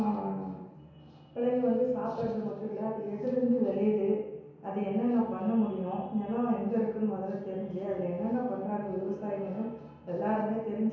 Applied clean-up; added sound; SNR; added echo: none; none; none; reverberation time 0.9 s.